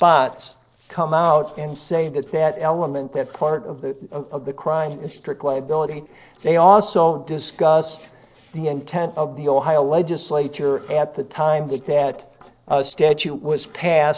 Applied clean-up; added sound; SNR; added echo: neural separator model SepFormer DNS4.